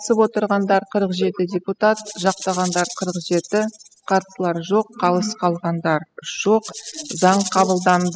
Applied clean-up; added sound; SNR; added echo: classical method spectral subtraction.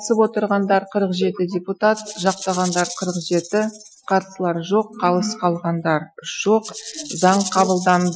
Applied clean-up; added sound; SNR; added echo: classical method Wiener filter.